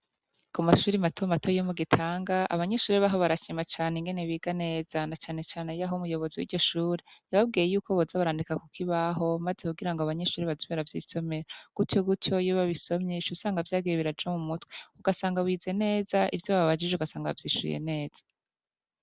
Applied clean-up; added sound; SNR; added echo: none; none; none; none.